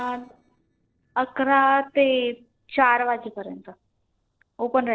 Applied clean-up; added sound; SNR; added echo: neural separator model SepFormer DNS4.